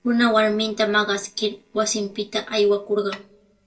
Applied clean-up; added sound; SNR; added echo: neural separator model SepFormer DNS4.